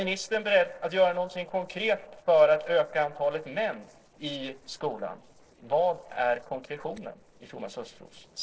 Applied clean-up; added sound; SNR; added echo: neural separator model SepFormer DNS4.